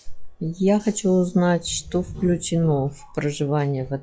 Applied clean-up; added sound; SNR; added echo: classical method log-MMSE.